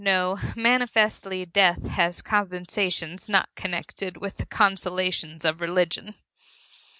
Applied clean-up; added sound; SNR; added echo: none; none; none; none.